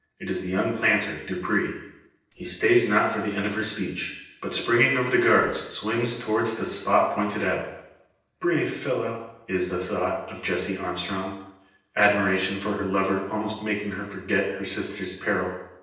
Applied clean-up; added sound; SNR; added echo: neural separator model SepFormer DNS4.